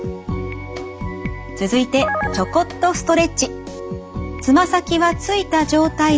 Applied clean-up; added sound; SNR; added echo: none; none; none; none.